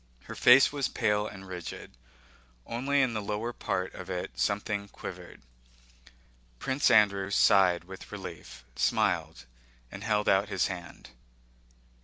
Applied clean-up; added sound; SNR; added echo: none; none; none; none.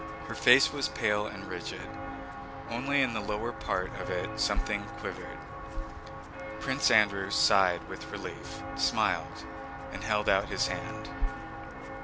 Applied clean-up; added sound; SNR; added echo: none; Walk, footsteps; 6 dB; none.